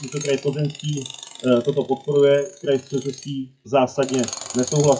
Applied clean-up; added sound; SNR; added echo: classical method WPE with log-MMSE.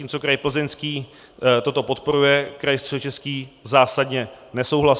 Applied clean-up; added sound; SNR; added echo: none; none; none; none.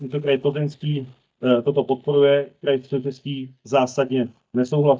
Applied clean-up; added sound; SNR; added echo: neural mask model DeepFilterNet 3.